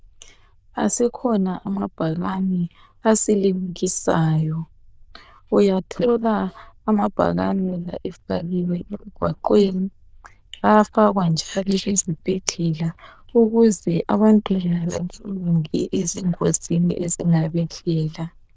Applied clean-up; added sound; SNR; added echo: neural diffusion model UNIVERSE++.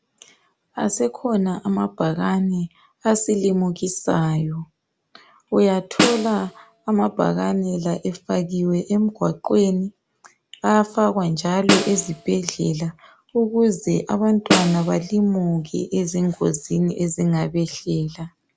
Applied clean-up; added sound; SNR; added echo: none; Snare drum; 5 dB; none.